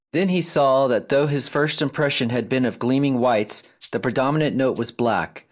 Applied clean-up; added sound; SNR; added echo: neural mask model DeepFilterNet 3.